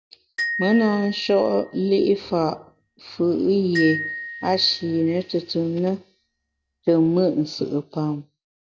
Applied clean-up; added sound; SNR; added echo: none; Glockenspiel; 12 dB; none.